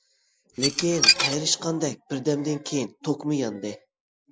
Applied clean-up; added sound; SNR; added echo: none; Dishes, pots, and pans / Glass; -4 dB; none.